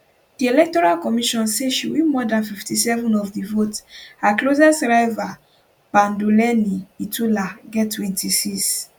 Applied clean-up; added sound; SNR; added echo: none; none; none; none.